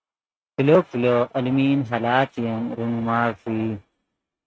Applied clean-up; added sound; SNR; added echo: neural mask model RNNoise.